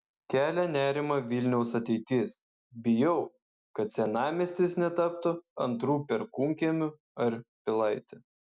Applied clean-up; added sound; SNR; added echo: none; none; none; none.